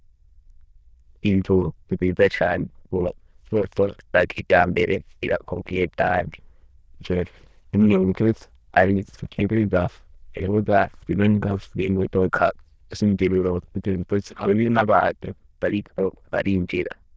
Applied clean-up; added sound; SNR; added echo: neural diffusion model UNIVERSE++.